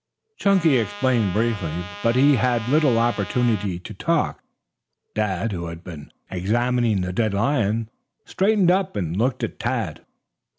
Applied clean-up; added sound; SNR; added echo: none; Trumpet; 14 dB; none.